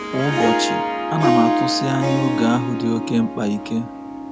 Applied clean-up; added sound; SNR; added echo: none; Harp; 0 dB; none.